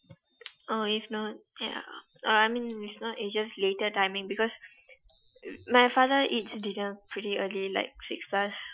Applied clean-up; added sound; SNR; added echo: classical method Wiener filter.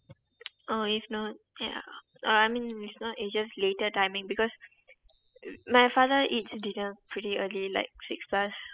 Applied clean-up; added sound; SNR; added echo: classical method spectral subtraction.